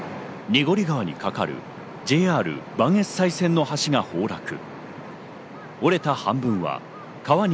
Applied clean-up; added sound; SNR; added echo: none; none; none; none.